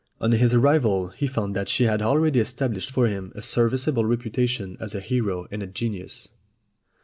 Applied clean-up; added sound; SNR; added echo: none; none; none; none.